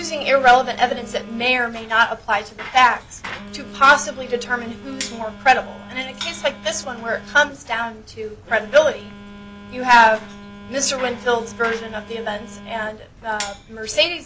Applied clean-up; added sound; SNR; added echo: none; Telephone + Bicycle; 16 dB; none.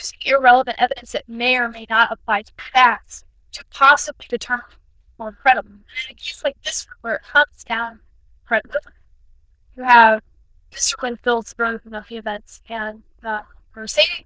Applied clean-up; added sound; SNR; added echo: neural diffusion model UNIVERSE++.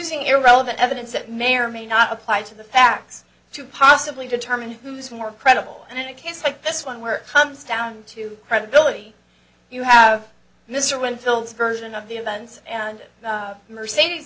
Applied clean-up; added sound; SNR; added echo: none; none; none; none.